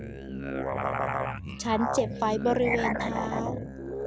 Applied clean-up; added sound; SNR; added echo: none; Musical instrument; 1 dB; none.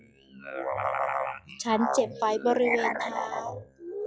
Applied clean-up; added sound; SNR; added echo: classical method log-MMSE.